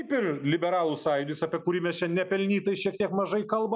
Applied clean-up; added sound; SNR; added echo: none; none; none; none.